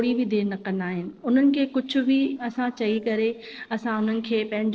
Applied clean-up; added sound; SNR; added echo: neural separator model SepFormer DNS4.